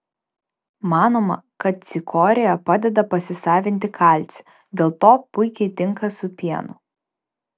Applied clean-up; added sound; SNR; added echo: none; none; none; none.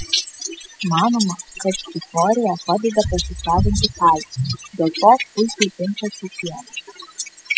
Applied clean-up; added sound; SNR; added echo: classical method spectral subtraction.